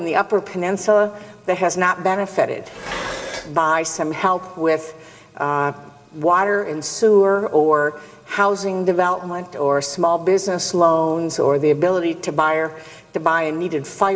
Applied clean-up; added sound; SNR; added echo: none; Dishes, pots, and pans; 13 dB; reverberation time 1.2 s.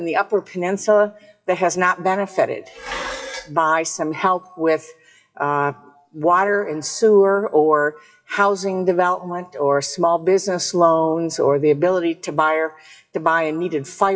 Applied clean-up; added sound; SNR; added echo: classical method WPE with log-MMSE.